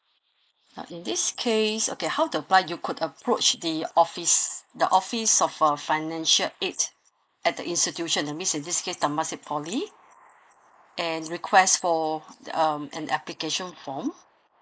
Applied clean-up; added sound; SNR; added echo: neural mask model Resemble Enhance denoiser.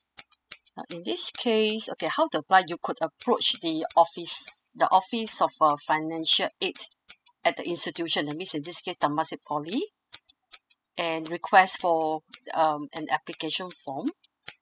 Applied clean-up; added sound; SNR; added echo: classical method spectral subtraction.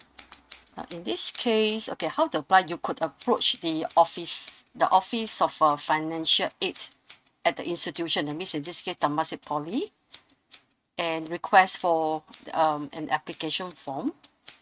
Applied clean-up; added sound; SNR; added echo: neural mask model RNNoise.